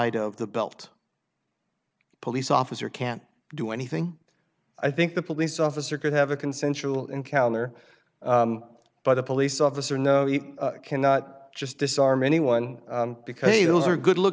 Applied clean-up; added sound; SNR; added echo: none; none; none; none.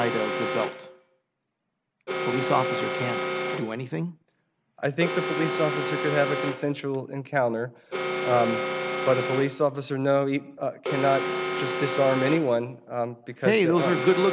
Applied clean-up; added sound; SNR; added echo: none; Alarm; 4 dB; none.